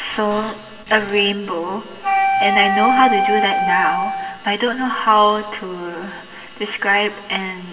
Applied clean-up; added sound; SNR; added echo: none; Wind instrument, woodwind instrument; -1 dB; reverberation time 2.7 s.